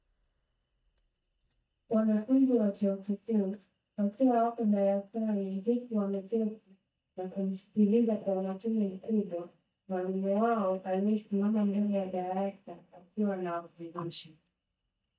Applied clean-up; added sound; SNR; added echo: neural mask model DeepFilterNet 3.